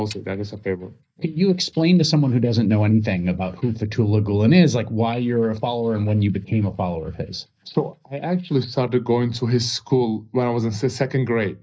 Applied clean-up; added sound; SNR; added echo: neural mask model DeepFilterNet 3.